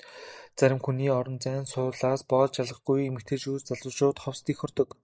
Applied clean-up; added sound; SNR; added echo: neural mask model Resemble Enhance denoiser.